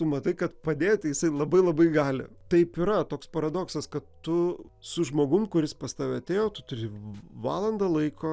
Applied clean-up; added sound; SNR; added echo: none; none; none; none.